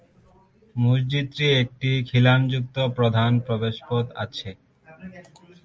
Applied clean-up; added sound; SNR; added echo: none; none; none; none.